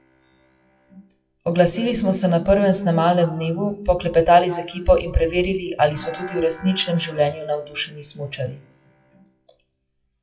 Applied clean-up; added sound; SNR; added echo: classical method WPE with log-MMSE.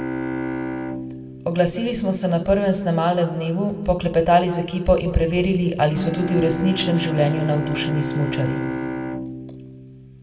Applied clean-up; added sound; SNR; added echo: none; Bowed string instrument; 8 dB; reverberation time 1.3 s.